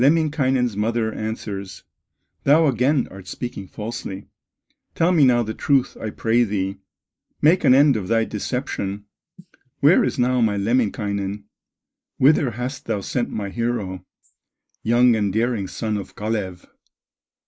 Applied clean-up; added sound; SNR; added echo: neural mask model Resemble Enhance denoiser.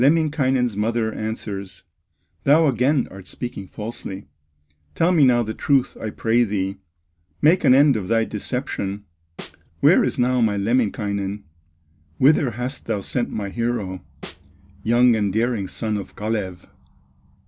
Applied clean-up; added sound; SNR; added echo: none; Snare drum; 15 dB; none.